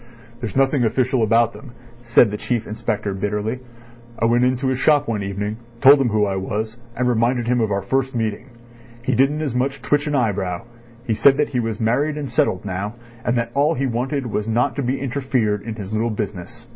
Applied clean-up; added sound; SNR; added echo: none; none; none; none.